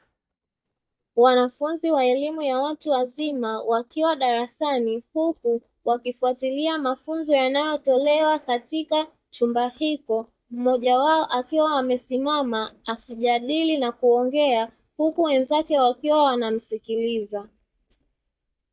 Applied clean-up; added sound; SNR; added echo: neural mask model DeepFilterNet 3.